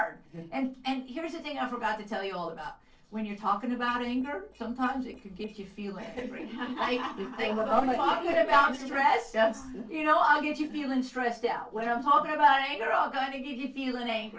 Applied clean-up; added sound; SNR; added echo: neural separator model SepFormer DNS4.